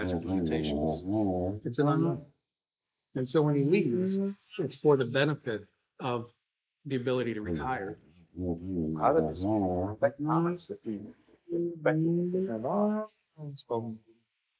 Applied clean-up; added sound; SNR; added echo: neural mask model Resemble Enhance denoiser.